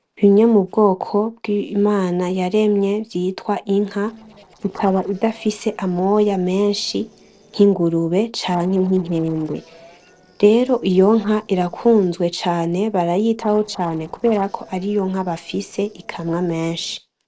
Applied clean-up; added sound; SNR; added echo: neural separator model SepFormer DNS4.